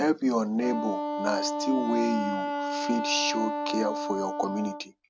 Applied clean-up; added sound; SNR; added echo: none; Wind instrument, woodwind instrument; 3 dB; none.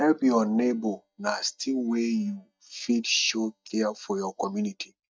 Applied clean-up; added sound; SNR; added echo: neural mask model DeepFilterNet 3.